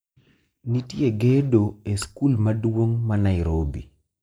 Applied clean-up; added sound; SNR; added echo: neural mask model Resemble Enhance denoiser.